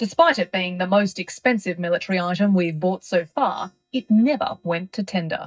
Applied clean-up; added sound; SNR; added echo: neural mask model DeepFilterNet 3.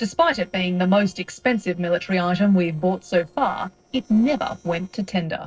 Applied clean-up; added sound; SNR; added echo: neural separator model SepFormer DNS4.